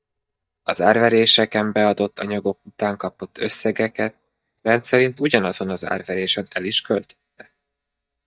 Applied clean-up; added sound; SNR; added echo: neural mask model DeepFilterNet 3.